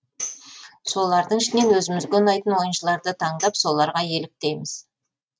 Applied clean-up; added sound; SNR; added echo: neural mask model RNNoise.